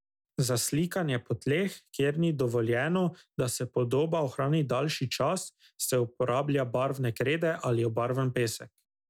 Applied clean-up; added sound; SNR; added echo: none; none; none; none.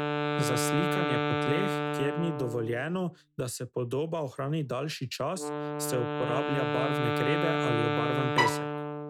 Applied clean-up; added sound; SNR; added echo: none; Bowed string instrument + Wind instrument, woodwind instrument; -2 dB; none.